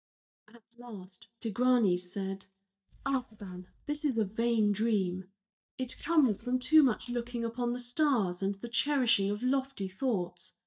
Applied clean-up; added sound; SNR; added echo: neural mask model DeepFilterNet 3.